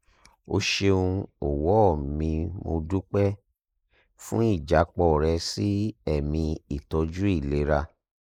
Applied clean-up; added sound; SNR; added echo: neural mask model Resemble Enhance denoiser.